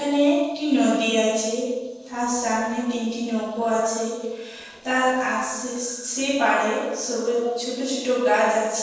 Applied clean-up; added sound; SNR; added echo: neural separator model SepFormer DNS4.